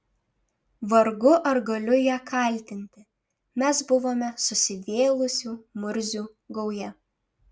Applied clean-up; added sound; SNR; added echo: none; none; none; none.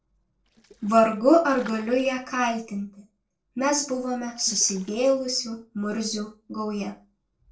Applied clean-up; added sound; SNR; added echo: neural separator model SepFormer DNS4.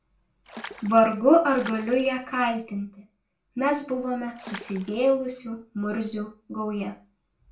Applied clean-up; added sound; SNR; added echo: none; Water / Splash, splatter; 17 dB; reverberation time 0.3 s.